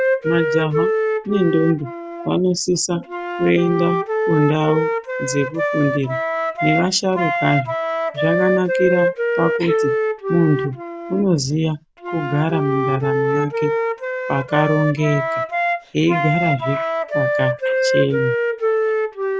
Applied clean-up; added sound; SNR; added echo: none; Wind instrument, woodwind instrument; 0 dB; none.